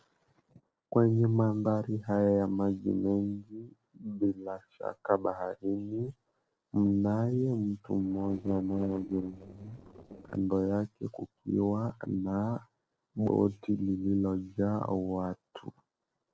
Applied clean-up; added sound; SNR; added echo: neural separator model SepFormer DNS4.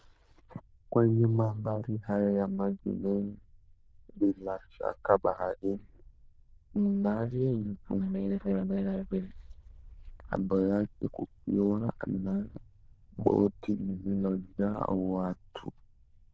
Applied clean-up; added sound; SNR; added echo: neural diffusion model UNIVERSE++.